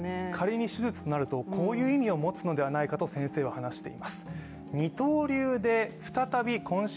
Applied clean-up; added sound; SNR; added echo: none; none; none; none.